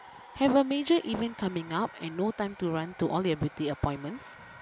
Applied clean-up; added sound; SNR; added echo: none; Domestic sounds, home sounds; 20 dB; none.